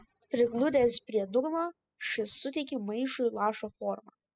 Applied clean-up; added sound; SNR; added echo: classical method spectral subtraction.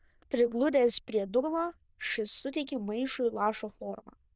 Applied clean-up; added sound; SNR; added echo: neural diffusion model UNIVERSE++.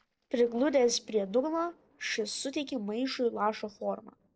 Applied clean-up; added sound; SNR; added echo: neural separator model SepFormer DNS4.